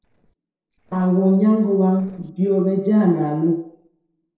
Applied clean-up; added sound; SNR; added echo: neural separator model SepFormer DNS4.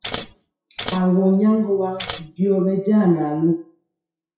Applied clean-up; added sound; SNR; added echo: classical method WPE with log-MMSE.